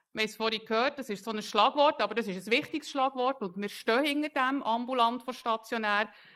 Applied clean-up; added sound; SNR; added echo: neural mask model Resemble Enhance denoiser.